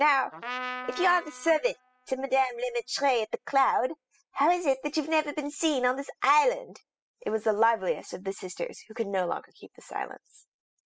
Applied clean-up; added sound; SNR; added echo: classical method spectral subtraction.